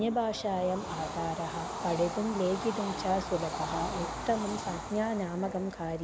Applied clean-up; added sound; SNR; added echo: none; Train / Bird vocalization, bird call, bird song; 7 dB; none.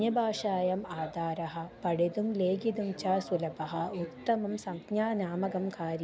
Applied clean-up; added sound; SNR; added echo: none; none; none; none.